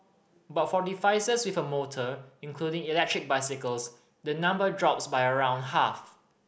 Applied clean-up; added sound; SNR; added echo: none; none; none; none.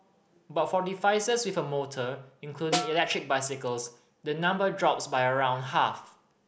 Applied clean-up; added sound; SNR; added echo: none; Snare drum; 5 dB; none.